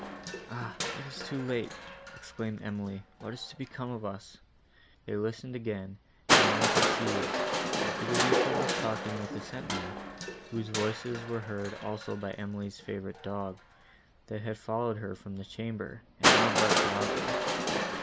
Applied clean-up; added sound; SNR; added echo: none; Crushing; -4 dB; none.